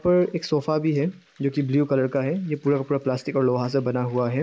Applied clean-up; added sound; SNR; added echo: none; none; none; none.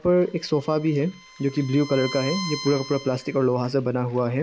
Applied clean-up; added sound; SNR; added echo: none; Bowed string instrument; 15 dB; none.